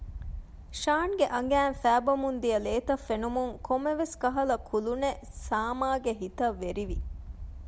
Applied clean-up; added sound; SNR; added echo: none; none; none; none.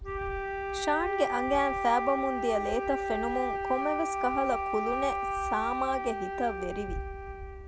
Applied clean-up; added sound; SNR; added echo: none; Wind instrument, woodwind instrument; 2 dB; none.